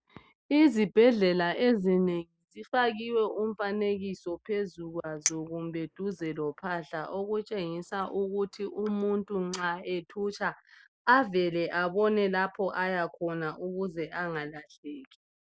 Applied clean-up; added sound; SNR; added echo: neural mask model Resemble Enhance denoiser.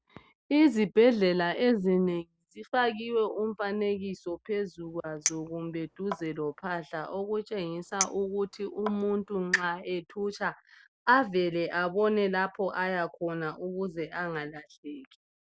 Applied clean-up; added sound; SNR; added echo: none; Chink, clink; 10 dB; none.